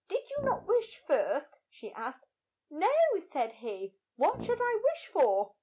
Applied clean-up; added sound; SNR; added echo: none; Brass instrument; 15 dB; none.